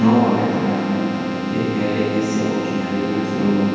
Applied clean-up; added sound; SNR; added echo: none; Keyboard (musical); 6 dB; reverberation time 2.1 s.